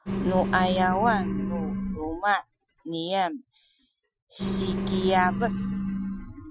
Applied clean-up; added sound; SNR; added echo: classical method Wiener filter.